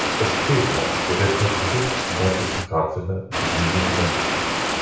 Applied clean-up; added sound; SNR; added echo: none; Water; -1 dB; reverberation time 0.6 s.